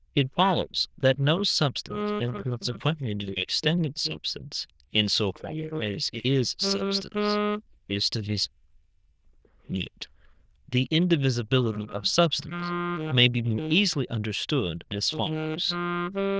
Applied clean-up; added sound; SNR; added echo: neural diffusion model UNIVERSE++.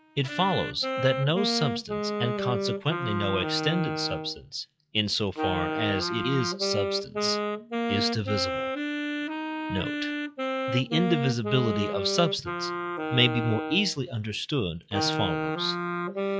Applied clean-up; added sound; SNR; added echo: classical method log-MMSE.